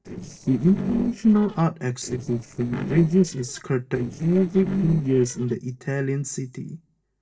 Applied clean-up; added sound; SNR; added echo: neural separator model SepFormer DNS4.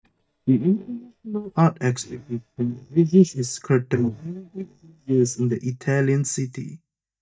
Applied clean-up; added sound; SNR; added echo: neural mask model DeepFilterNet 3.